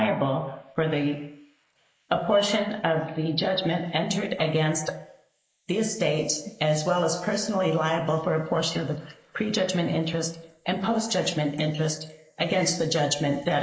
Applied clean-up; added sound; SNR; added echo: neural mask model Resemble Enhance denoiser.